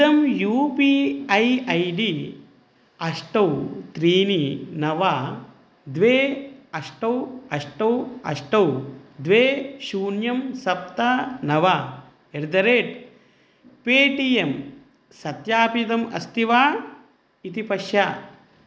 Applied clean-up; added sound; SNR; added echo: none; none; none; none.